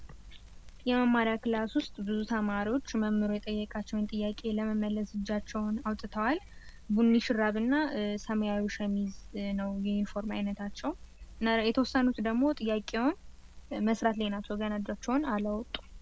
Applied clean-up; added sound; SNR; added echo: none; Crackle; 16 dB; none.